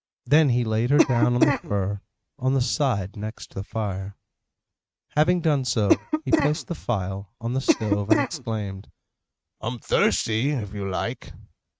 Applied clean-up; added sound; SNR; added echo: neural mask model RNNoise.